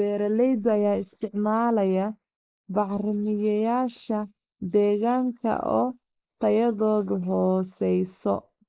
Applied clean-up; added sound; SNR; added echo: neural mask model Resemble Enhance denoiser.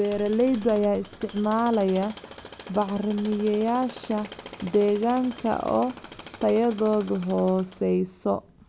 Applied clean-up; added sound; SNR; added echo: none; Tools; 19 dB; none.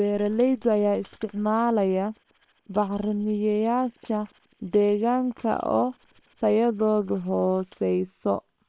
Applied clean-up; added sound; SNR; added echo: neural separator model SepFormer WHAM!.